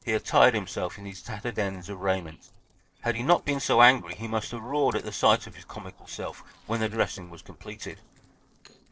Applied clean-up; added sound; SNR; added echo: neural separator model SepFormer DNS4.